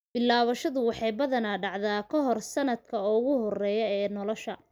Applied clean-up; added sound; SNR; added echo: none; none; none; none.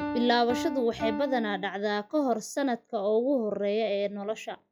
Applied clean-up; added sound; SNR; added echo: classical method log-MMSE.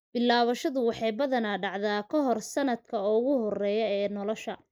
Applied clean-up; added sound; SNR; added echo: neural mask model Resemble Enhance denoiser.